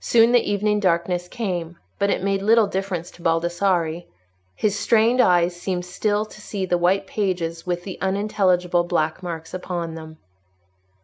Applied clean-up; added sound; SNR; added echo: none; none; none; none.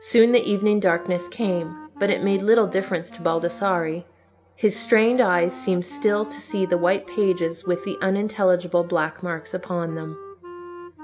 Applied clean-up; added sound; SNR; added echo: none; Wind instrument, woodwind instrument; 17 dB; reverberation time 0.5 s.